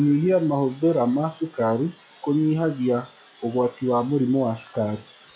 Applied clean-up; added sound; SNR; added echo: classical method log-MMSE.